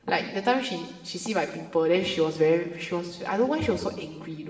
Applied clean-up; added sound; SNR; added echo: none; none; none; reverberation time 1.1 s.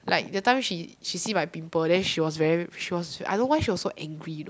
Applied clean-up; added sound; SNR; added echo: none; none; none; none.